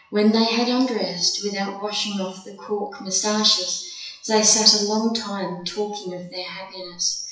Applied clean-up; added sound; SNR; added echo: classical method WPE with log-MMSE.